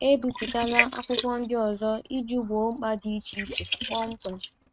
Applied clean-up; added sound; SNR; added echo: neural mask model RNNoise.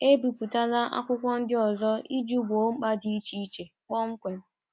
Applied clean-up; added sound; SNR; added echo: none; none; none; none.